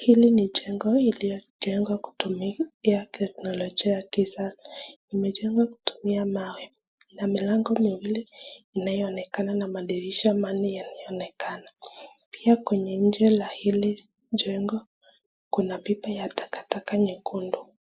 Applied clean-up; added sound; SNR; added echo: neural mask model Resemble Enhance denoiser.